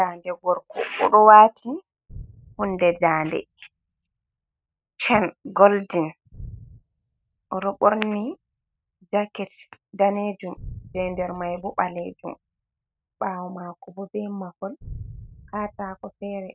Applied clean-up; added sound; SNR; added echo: neural mask model RNNoise.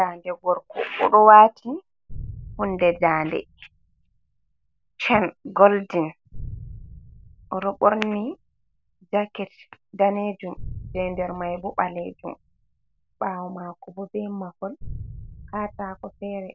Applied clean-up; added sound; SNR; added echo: none; Boom; 18 dB; none.